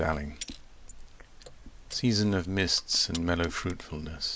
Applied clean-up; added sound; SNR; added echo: neural mask model Resemble Enhance denoiser.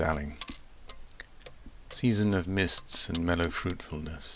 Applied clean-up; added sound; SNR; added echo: none; Keys jangling; 18 dB; none.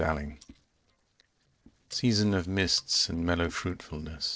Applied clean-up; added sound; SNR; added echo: neural separator model SepFormer DNS4.